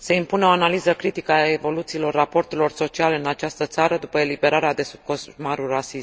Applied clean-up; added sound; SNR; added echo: none; none; none; none.